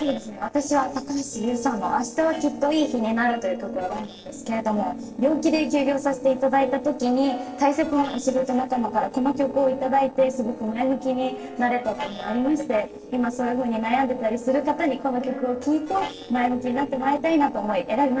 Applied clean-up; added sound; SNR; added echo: neural separator model SepFormer DNS4.